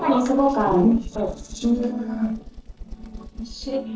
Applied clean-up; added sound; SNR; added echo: neural separator model SepFormer DNS4.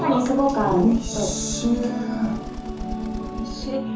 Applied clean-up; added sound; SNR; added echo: none; Bird; 12 dB; reverberation time 0.9 s.